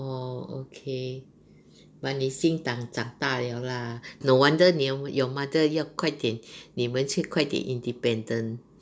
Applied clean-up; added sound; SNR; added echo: none; none; none; none.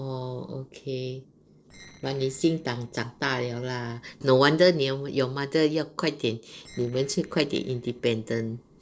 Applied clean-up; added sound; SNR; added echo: neural separator model SepFormer DNS4.